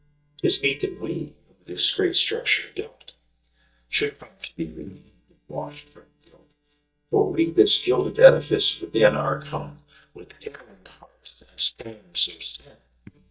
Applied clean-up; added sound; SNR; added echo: neural mask model DeepFilterNet 3.